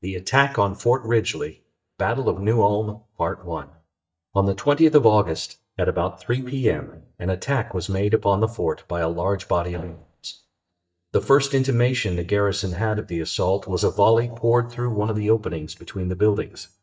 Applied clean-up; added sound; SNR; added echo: neural mask model DeepFilterNet 3.